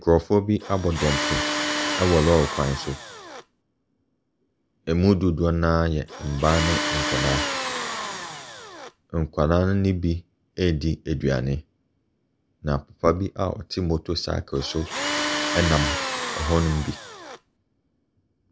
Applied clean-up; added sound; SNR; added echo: none; Tools; 4 dB; none.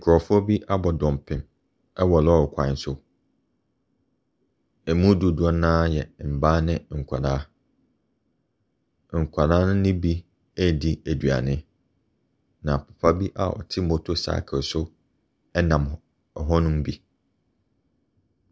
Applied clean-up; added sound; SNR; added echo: none; none; none; none.